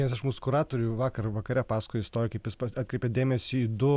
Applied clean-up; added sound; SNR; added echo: none; none; none; none.